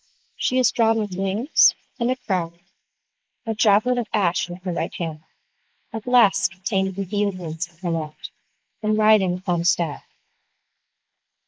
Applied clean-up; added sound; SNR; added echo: neural mask model Resemble Enhance denoiser.